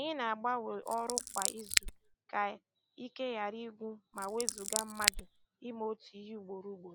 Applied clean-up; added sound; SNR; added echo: none; Scissors; -3 dB; none.